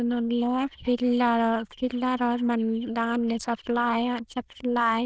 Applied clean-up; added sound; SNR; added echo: neural diffusion model UNIVERSE++.